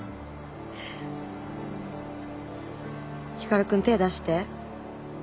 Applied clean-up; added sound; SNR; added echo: none; none; none; none.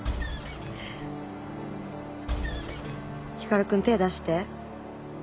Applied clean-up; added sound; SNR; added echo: none; Engine; 4 dB; none.